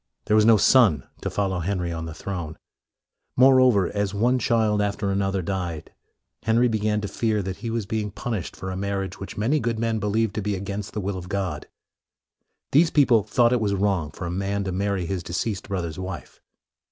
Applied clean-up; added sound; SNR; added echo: none; none; none; none.